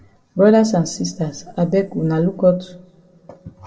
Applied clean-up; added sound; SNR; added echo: none; none; none; reverberation time 0.2 s.